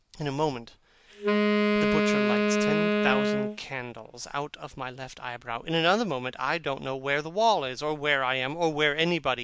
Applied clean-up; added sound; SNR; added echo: none; Wind instrument, woodwind instrument; -4 dB; none.